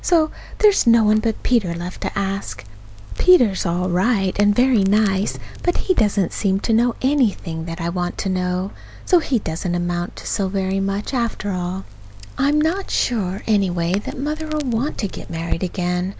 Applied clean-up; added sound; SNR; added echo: none; Crackle; 13 dB; none.